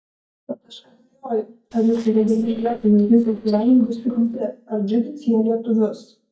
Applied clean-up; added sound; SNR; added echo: neural mask model DeepFilterNet 3.